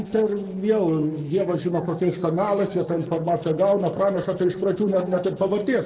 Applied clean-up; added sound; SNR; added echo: neural separator model SepFormer DNS4.